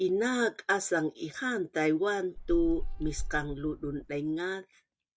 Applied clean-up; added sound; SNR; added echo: neural mask model DeepFilterNet 3.